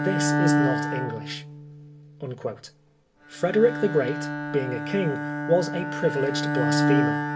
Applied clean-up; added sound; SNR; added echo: none; Bowed string instrument; -1 dB; reverberation time 0.2 s.